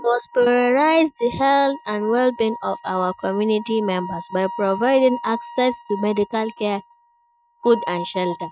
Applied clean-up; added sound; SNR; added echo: neural mask model RNNoise.